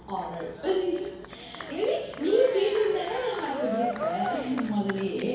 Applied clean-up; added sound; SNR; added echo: none; Cheering; 7 dB; reverberation time 2.2 s.